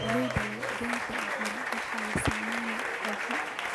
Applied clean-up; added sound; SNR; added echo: none; Applause; -4 dB; none.